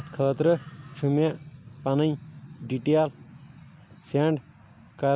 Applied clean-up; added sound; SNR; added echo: none; none; none; none.